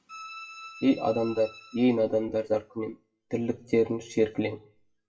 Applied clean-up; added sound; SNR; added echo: classical method WPE with log-MMSE.